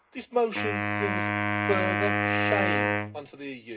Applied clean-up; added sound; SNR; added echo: none; Wind instrument, woodwind instrument; -4 dB; reverberation time 0.2 s.